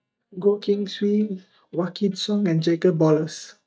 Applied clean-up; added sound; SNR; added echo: neural mask model DeepFilterNet 3.